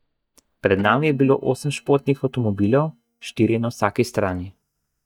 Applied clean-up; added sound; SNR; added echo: neural mask model DeepFilterNet 3.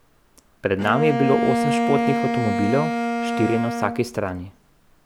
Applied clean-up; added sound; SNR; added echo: none; Bowed string instrument; 1 dB; none.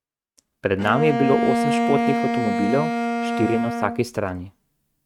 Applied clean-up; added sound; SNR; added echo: neural mask model RNNoise.